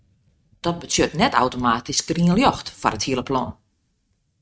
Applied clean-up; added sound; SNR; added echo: neural mask model RNNoise.